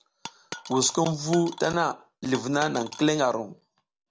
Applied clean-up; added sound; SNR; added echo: none; Coin (dropping); 14 dB; none.